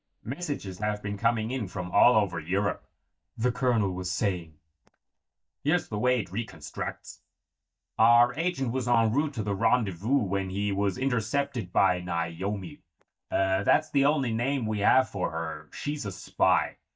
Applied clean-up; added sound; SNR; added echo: neural mask model DeepFilterNet 3.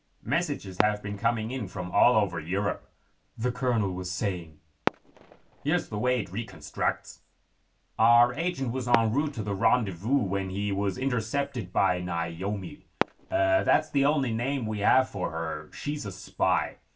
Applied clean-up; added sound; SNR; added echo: none; Fireworks; 13 dB; reverberation time 0.2 s.